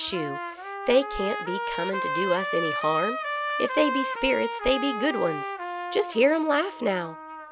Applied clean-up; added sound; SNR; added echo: none; Trumpet; 5 dB; none.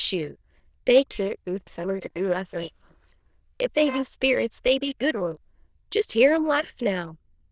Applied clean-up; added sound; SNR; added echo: neural diffusion model UNIVERSE++.